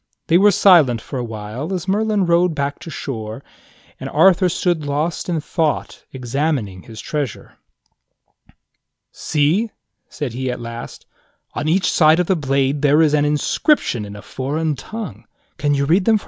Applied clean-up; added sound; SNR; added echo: none; none; none; none.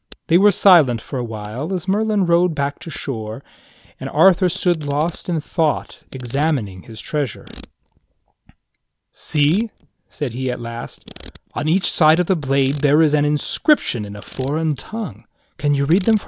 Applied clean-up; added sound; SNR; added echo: none; Ratchet, pawl; 19 dB; none.